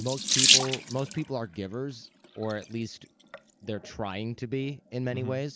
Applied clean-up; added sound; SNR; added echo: none; Sink (filling or washing) / Water tap, faucet; -2 dB; none.